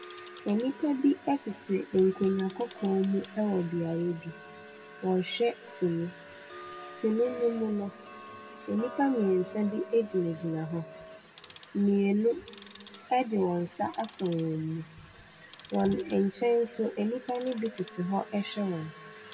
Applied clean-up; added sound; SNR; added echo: none; Tick-tock; 18 dB; reverberation time 2.4 s.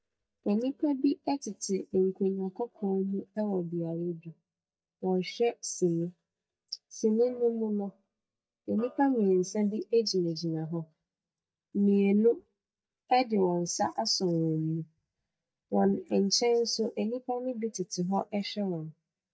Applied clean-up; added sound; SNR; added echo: neural mask model DeepFilterNet 3.